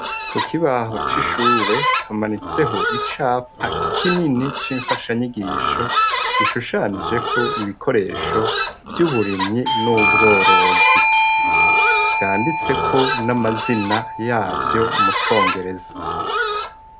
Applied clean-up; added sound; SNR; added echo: none; Doorbell + Livestock, farm animals, working animals; -3 dB; none.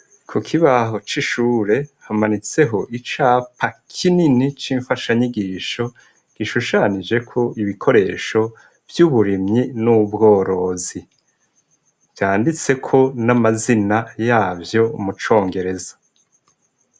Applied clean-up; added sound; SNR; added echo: none; none; none; none.